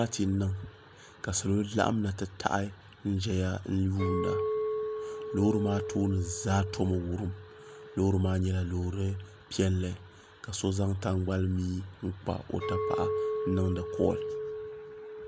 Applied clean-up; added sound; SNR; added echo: none; Chink, clink; 7 dB; none.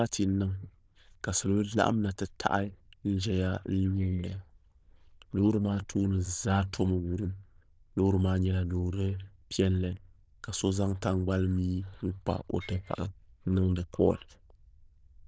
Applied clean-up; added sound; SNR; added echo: neural diffusion model UNIVERSE++.